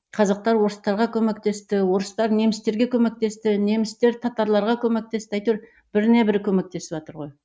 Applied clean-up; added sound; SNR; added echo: none; none; none; none.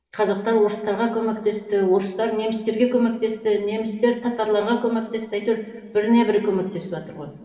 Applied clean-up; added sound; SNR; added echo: none; none; none; reverberation time 2.9 s.